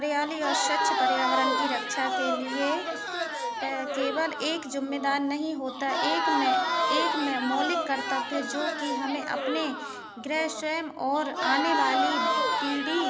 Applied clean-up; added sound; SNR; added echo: none; Crowd; -1 dB; none.